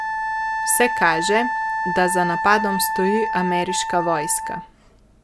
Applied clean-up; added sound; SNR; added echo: none; Wind instrument, woodwind instrument; 2 dB; none.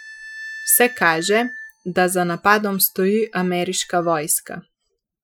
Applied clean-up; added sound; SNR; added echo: classical method Wiener filter.